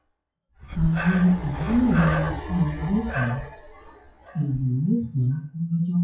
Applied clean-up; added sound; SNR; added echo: classical method WPE with log-MMSE.